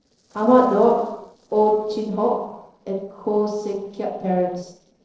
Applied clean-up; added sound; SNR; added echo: neural separator model SepFormer DNS4.